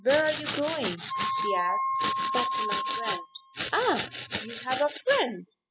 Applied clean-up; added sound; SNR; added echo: classical method spectral subtraction.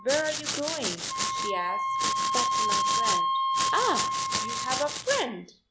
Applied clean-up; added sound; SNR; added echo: none; Domestic sounds, home sounds + Wind instrument, woodwind instrument; -5 dB; none.